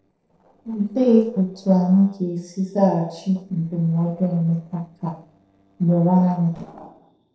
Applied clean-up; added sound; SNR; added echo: neural separator model SepFormer DNS4.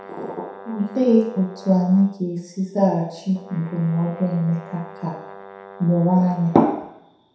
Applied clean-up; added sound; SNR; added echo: none; Brass instrument; 20 dB; reverberation time 0.7 s.